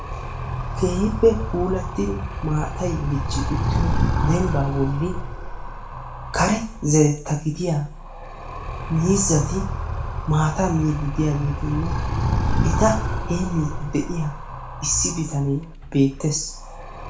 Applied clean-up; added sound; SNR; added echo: none; Animal; 2 dB; reverberation time 0.4 s.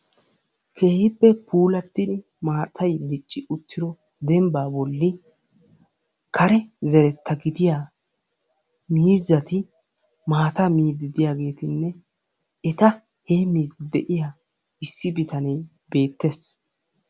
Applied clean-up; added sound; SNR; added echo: none; none; none; none.